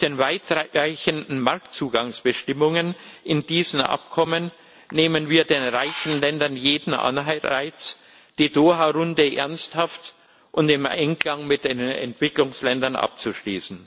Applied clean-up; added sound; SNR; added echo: none; Camera; 11 dB; none.